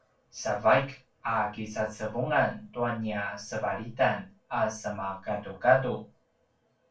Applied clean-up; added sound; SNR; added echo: none; none; none; reverberation time 0.2 s.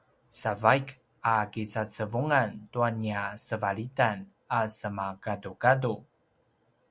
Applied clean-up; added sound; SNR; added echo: none; none; none; none.